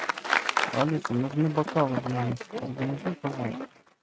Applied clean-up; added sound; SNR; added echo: neural mask model RNNoise.